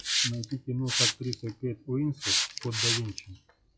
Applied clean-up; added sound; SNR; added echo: classical method log-MMSE.